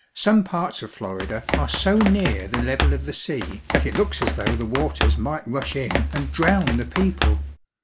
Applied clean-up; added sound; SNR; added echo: none; Run; 0 dB; none.